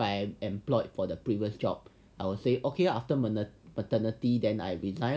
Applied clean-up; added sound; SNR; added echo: none; none; none; none.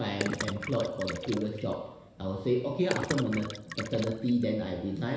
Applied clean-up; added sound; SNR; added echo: none; Gurgling; 8 dB; reverberation time 1.1 s.